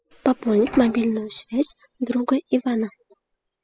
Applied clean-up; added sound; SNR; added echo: classical method spectral subtraction.